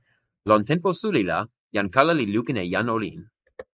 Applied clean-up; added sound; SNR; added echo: neural mask model Resemble Enhance denoiser.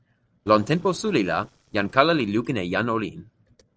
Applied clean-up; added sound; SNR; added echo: neural separator model SepFormer DNS4.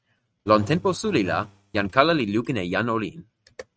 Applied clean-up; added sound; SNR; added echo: neural mask model RNNoise.